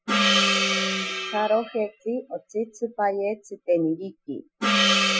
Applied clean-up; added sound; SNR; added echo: classical method Wiener filter.